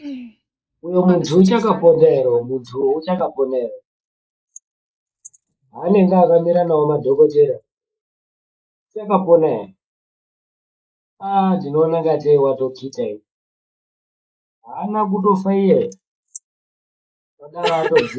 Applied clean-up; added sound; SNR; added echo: neural mask model Resemble Enhance denoiser.